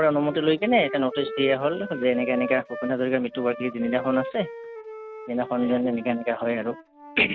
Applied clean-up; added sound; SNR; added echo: none; Wind instrument, woodwind instrument; 12 dB; none.